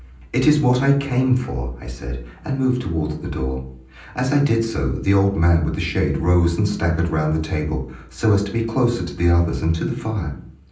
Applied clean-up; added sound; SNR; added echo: none; none; none; reverberation time 0.6 s.